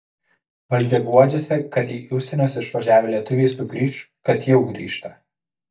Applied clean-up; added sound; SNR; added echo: neural mask model DeepFilterNet 3.